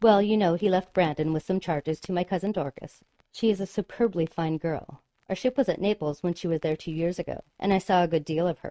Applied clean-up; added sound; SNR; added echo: neural mask model RNNoise.